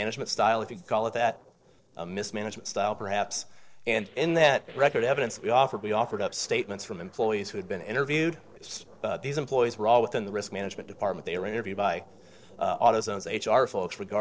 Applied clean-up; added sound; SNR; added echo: neural separator model SepFormer DNS4.